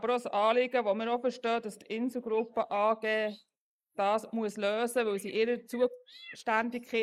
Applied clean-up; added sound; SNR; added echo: neural mask model Resemble Enhance denoiser.